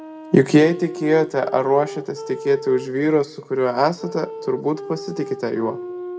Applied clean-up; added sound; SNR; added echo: none; Wind instrument, woodwind instrument; 13 dB; reverberation time 1.1 s.